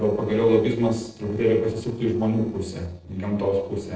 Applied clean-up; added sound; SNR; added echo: neural separator model SepFormer DNS4.